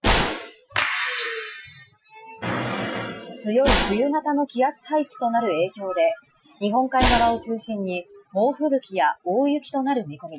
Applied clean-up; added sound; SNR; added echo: classical method Wiener filter.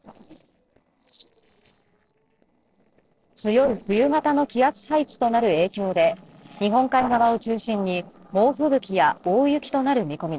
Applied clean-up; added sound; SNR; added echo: neural separator model SepFormer DNS4.